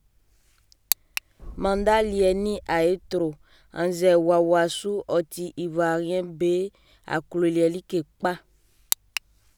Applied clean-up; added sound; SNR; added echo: none; Boom; 16 dB; none.